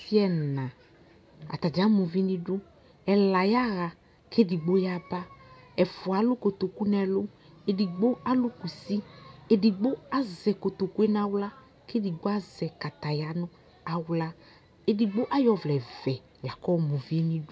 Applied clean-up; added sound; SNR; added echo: none; none; none; none.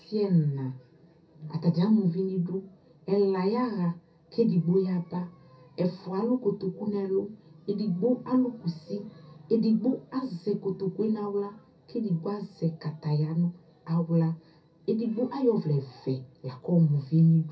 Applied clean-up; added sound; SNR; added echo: none; none; none; reverberation time 0.3 s.